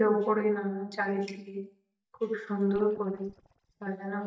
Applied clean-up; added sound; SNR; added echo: neural mask model DeepFilterNet 3.